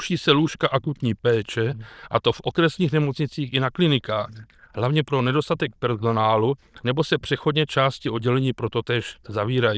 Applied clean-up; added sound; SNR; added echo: neural diffusion model UNIVERSE++.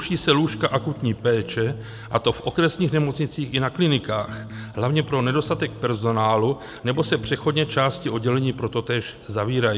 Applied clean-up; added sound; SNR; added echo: none; Electric guitar; 15 dB; none.